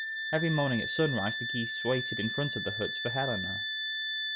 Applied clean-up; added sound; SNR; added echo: none; Wind instrument, woodwind instrument; 1 dB; none.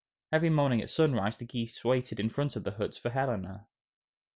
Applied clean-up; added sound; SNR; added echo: none; none; none; none.